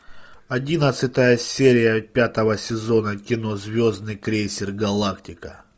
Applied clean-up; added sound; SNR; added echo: none; none; none; none.